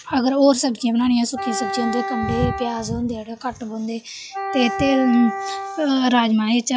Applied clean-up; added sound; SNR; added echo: classical method log-MMSE.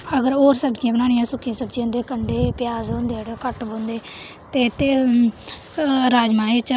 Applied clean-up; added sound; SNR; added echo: none; none; none; none.